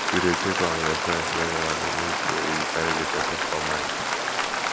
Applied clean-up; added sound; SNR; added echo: none; Applause + Stream; -4 dB; none.